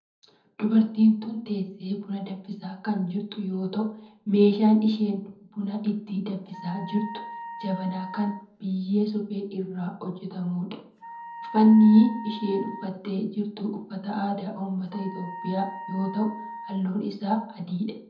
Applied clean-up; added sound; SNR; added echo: none; Wind instrument, woodwind instrument; 15 dB; reverberation time 0.7 s.